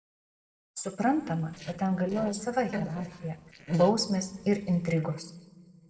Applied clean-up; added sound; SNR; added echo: neural separator model SepFormer DNS4.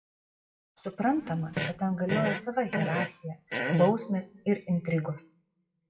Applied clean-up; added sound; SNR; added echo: classical method WPE with log-MMSE.